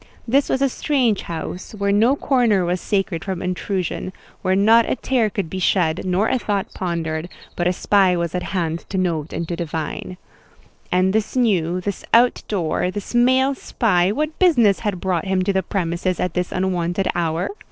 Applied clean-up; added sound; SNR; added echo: neural separator model SepFormer DNS4.